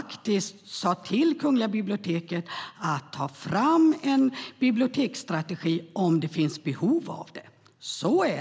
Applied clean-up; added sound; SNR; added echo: none; none; none; none.